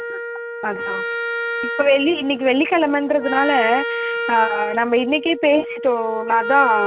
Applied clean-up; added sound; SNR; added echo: none; Wind instrument, woodwind instrument; 6 dB; none.